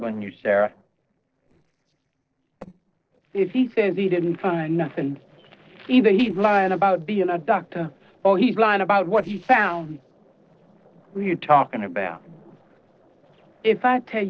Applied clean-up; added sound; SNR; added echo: neural separator model SepFormer DNS4.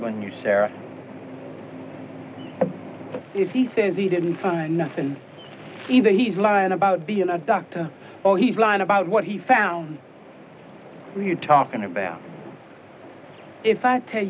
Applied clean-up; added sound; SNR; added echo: none; none; none; none.